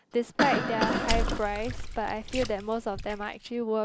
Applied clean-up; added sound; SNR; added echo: none; Cough + Water / Splash, splatter; 0 dB; none.